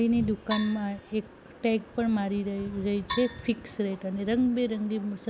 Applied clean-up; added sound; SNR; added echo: none; Percussion; 9 dB; none.